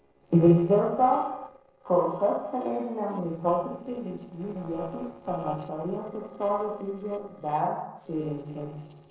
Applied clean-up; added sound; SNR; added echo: neural separator model SepFormer DNS4.